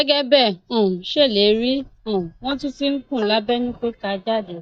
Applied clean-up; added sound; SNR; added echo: neural mask model DeepFilterNet 3.